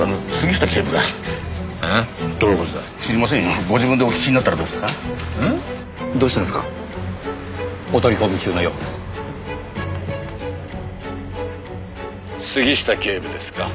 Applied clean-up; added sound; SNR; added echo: none; none; none; none.